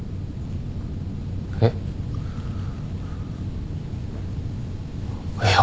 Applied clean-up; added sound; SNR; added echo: none; none; none; none.